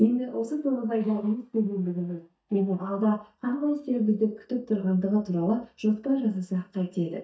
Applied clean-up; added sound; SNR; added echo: neural mask model DeepFilterNet 3.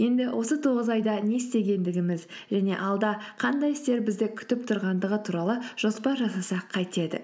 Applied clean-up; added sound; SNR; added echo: none; none; none; none.